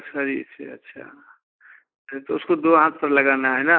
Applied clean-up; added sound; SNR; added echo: neural mask model Resemble Enhance denoiser.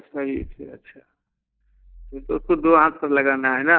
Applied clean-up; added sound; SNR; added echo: neural mask model DeepFilterNet 3.